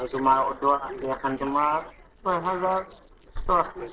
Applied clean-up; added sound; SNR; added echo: neural separator model SepFormer DNS4.